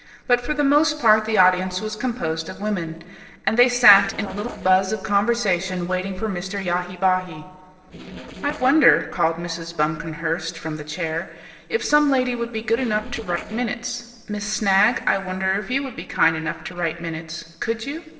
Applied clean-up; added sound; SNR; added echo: neural separator model SepFormer DNS4.